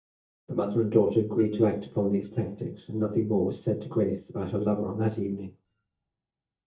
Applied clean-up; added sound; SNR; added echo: neural mask model DeepFilterNet 3.